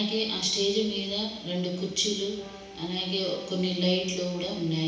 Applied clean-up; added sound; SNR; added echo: none; Wind instrument, woodwind instrument; 18 dB; reverberation time 0.9 s.